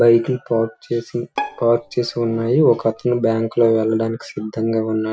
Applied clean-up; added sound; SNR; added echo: none; Bowed string instrument; 15 dB; none.